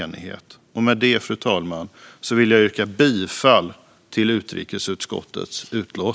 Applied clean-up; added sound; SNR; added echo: none; none; none; none.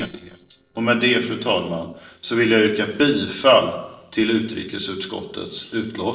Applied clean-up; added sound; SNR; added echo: neural separator model SepFormer DNS4.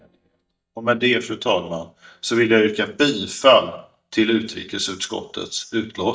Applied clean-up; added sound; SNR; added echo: neural mask model DeepFilterNet 3.